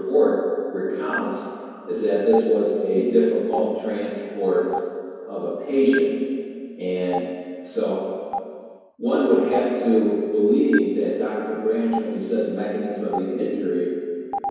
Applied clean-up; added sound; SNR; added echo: none; Stream; 14 dB; reverberation time 2.2 s.